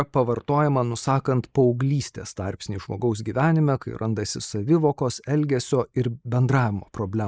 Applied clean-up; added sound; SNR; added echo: neural mask model Resemble Enhance denoiser.